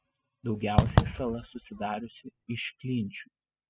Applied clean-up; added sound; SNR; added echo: classical method spectral subtraction.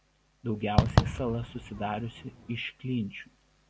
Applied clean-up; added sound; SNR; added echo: none; Fireworks; -5 dB; none.